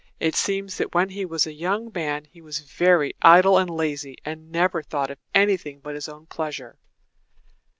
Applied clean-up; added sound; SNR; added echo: none; none; none; none.